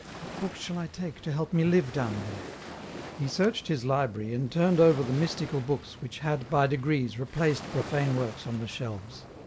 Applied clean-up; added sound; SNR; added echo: none; Waves, surf; 14 dB; none.